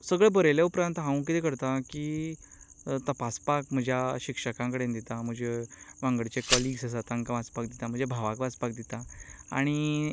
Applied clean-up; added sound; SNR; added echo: none; Glass; 6 dB; none.